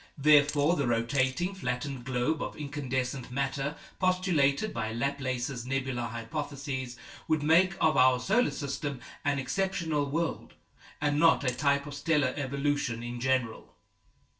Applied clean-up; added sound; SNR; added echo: neural separator model SepFormer DNS4.